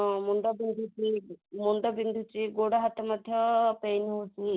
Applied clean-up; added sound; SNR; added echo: none; none; none; none.